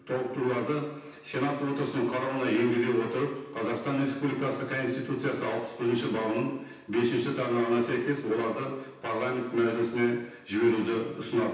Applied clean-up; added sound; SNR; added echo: none; none; none; reverberation time 0.9 s.